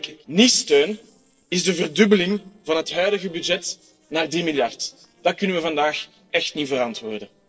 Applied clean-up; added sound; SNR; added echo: neural separator model SepFormer DNS4.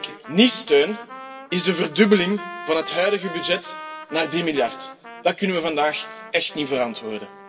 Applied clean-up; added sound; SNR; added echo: none; Trumpet; 15 dB; reverberation time 1.3 s.